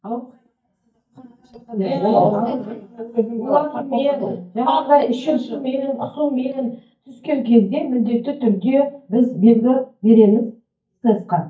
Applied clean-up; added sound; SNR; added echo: neural mask model DeepFilterNet 3.